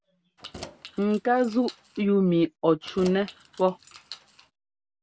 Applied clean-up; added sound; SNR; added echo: none; Keys jangling; 19 dB; none.